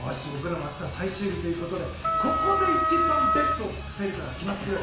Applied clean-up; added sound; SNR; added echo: none; Wind instrument, woodwind instrument; -5 dB; reverberation time 0.7 s.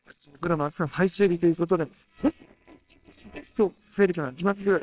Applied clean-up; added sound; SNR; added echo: neural separator model SepFormer WHAMR!.